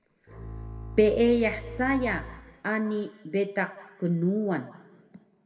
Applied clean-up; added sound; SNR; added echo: none; Bowed string instrument; 13 dB; reverberation time 1.2 s.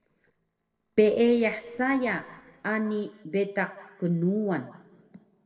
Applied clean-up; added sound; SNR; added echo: neural separator model SepFormer DNS4.